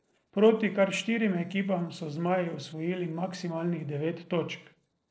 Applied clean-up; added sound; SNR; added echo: neural separator model SepFormer DNS4.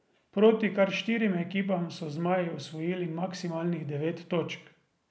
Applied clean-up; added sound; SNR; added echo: none; none; none; none.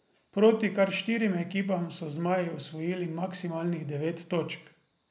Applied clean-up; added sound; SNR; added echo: none; Insect; 15 dB; none.